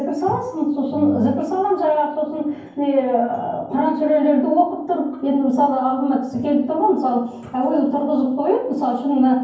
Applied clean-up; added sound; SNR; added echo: none; none; none; reverberation time 0.9 s.